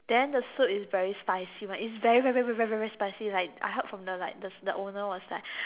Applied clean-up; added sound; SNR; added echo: none; none; none; none.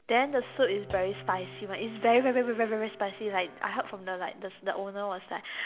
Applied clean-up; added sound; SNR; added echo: none; Thump, thud + Bowed string instrument; 19 dB; none.